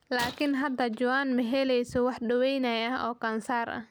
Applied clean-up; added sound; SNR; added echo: none; Shatter; 18 dB; none.